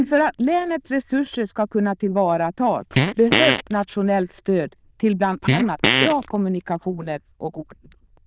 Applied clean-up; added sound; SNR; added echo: neural diffusion model UNIVERSE++.